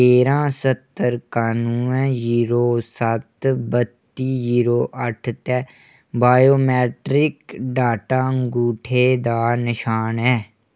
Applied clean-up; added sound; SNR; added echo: none; none; none; none.